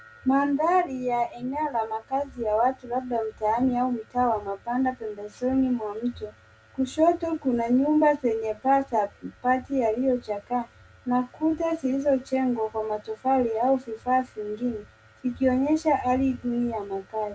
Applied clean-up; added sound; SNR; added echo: none; none; none; none.